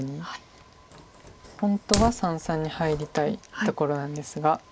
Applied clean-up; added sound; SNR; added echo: none; Fire; 7 dB; none.